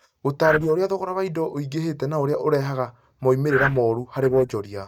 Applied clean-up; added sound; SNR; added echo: neural mask model DeepFilterNet 3.